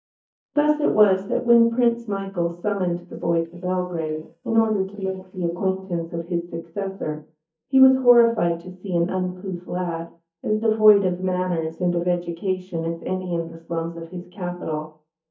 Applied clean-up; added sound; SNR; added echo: neural mask model DeepFilterNet 3.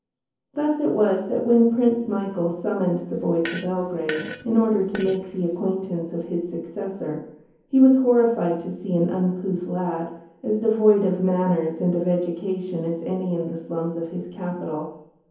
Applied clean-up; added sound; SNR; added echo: none; Fart; 13 dB; reverberation time 0.7 s.